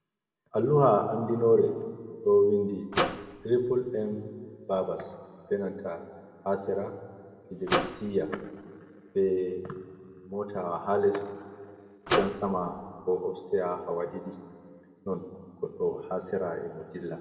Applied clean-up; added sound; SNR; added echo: none; Microwave oven; 3 dB; reverberation time 1.8 s.